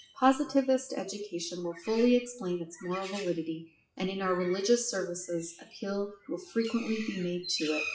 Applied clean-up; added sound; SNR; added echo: classical method WPE with log-MMSE.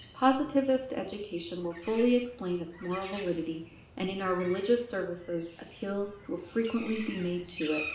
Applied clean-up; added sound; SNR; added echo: none; Bird; 14 dB; reverberation time 0.5 s.